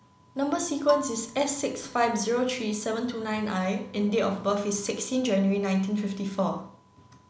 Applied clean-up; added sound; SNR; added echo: none; Marimba, xylophone; 12 dB; none.